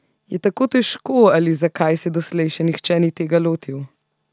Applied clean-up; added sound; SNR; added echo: none; none; none; none.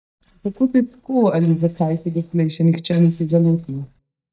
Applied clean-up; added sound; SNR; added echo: neural mask model DeepFilterNet 3.